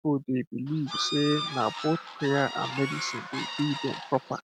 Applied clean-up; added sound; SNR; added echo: none; Bird / Fowl; 7 dB; none.